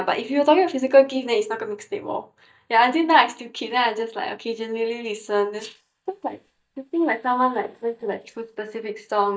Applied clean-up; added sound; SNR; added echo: neural mask model DeepFilterNet 3.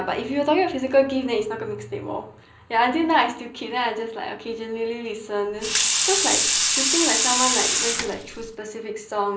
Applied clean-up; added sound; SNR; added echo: none; Sink (filling or washing) / Water tap, faucet; -3 dB; reverberation time 0.5 s.